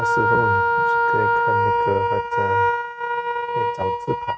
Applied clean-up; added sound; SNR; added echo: neural mask model RNNoise.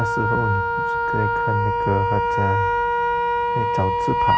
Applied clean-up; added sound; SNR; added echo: none; Wind instrument, woodwind instrument; -5 dB; none.